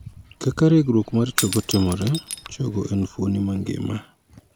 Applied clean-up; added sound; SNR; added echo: none; Shatter / Crushing; 11 dB; none.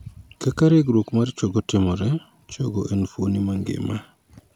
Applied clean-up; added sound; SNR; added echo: none; none; none; none.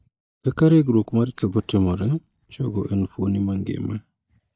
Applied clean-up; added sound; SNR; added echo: neural mask model DeepFilterNet 3.